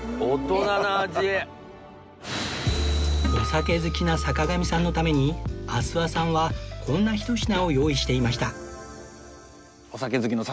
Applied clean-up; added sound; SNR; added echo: none; Acoustic guitar; 11 dB; none.